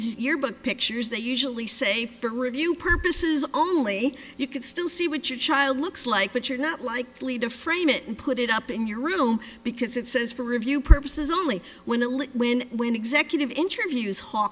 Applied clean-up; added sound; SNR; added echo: none; none; none; none.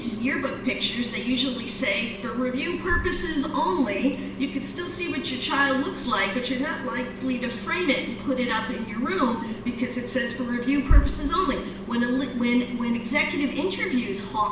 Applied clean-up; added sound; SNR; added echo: none; Engine; 12 dB; reverberation time 0.8 s.